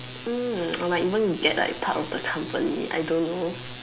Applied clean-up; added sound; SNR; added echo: none; none; none; none.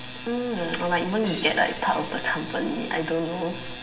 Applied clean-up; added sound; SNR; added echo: none; Crash cymbal; 16 dB; reverberation time 2.1 s.